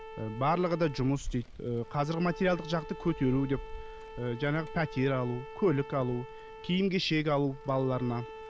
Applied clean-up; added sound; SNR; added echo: none; Rain + Bowed string instrument; 13 dB; none.